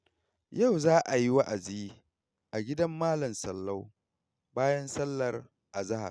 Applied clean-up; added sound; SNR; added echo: none; none; none; none.